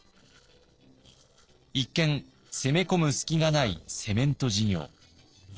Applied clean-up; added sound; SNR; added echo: neural separator model SepFormer DNS4.